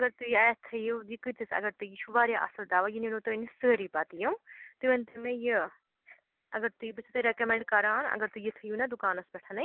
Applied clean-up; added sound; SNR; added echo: none; none; none; none.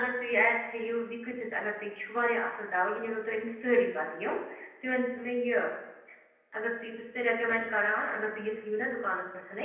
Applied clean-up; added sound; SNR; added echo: none; none; none; reverberation time 0.9 s.